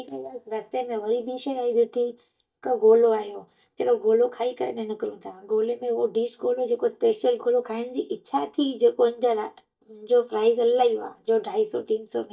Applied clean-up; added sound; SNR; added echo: neural mask model DeepFilterNet 3.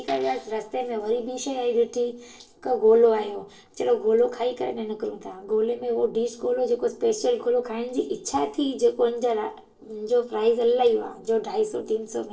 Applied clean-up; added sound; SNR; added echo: neural separator model SepFormer DNS4.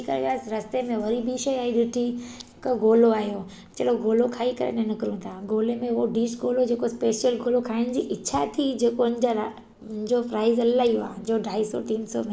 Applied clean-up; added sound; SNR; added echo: none; none; none; none.